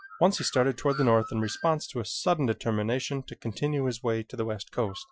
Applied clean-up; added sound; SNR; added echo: classical method Wiener filter.